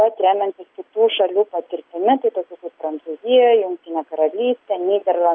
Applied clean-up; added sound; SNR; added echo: none; none; none; none.